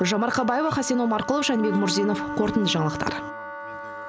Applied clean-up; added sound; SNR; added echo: none; Wind instrument, woodwind instrument + Wind instrument, woodwind instrument; 8 dB; none.